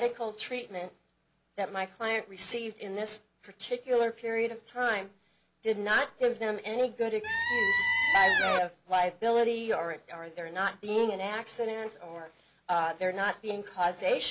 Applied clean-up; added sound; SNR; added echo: none; Squeak; -5 dB; none.